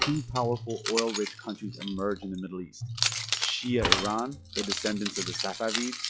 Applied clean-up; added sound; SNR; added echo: classical method log-MMSE.